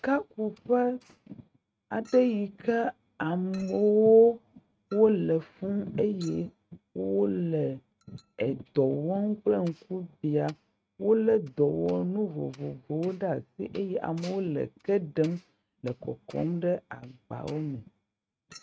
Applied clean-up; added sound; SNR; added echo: neural mask model RNNoise.